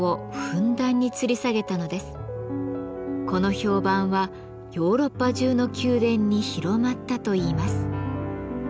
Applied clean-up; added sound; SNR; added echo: none; none; none; none.